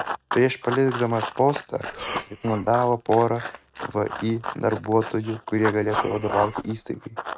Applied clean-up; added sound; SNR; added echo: neural mask model RNNoise.